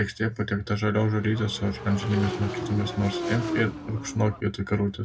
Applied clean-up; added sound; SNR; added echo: none; Motorcycle / Engine; 7 dB; reverberation time 0.2 s.